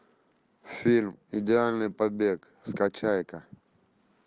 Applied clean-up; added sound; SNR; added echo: none; none; none; none.